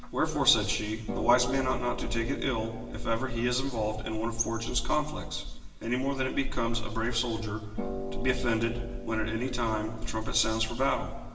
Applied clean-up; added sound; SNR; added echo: none; Harp; 10 dB; reverberation time 1.1 s.